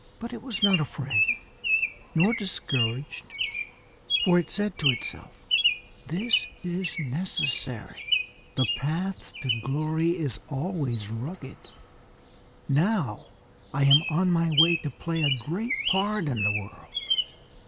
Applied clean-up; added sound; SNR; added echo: none; Bird vocalization, bird call, bird song; 2 dB; none.